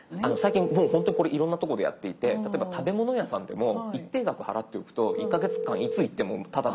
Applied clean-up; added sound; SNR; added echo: none; Telephone; 2 dB; none.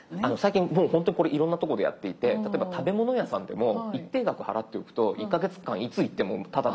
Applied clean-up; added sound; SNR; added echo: none; none; none; none.